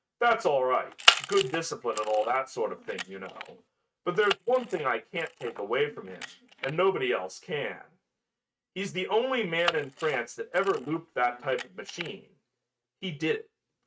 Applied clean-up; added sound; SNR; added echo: neural mask model RNNoise.